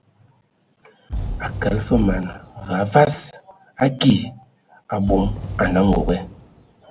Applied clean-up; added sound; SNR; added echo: none; Fireworks; 9 dB; none.